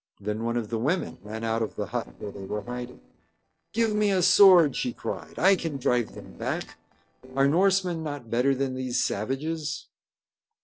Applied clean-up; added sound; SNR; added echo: neural separator model SepFormer DNS4.